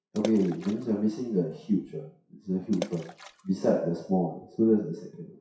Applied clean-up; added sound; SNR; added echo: classical method WPE with log-MMSE.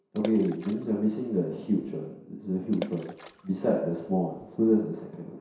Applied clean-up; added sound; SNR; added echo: none; Water / Splash, splatter; 15 dB; reverberation time 0.7 s.